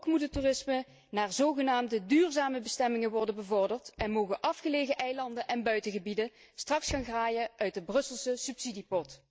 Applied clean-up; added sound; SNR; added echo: neural mask model DeepFilterNet 3.